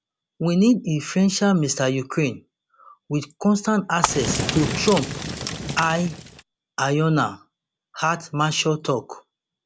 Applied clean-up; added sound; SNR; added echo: none; Fire; 4 dB; none.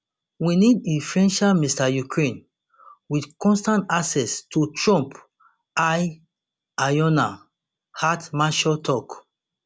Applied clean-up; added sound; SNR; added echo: none; none; none; none.